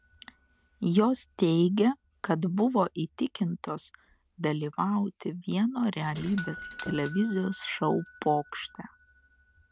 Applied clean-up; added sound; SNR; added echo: none; Doorbell; 5 dB; none.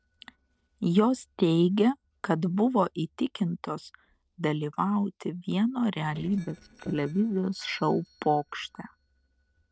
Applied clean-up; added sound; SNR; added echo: neural separator model SepFormer DNS4.